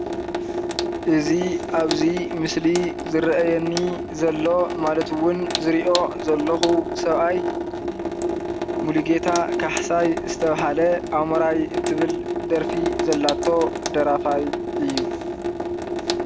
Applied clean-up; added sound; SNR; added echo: none; Sink (filling or washing) / Water tap, faucet; 3 dB; none.